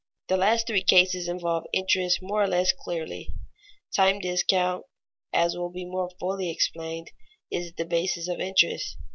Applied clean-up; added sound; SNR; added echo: none; none; none; none.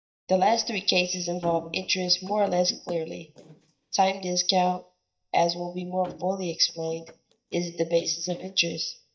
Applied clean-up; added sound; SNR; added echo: neural mask model DeepFilterNet 3.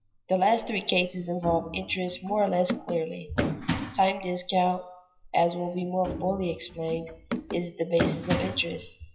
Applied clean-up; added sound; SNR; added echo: classical method WPE with log-MMSE.